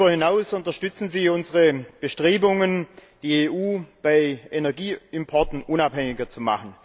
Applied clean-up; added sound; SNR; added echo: none; none; none; none.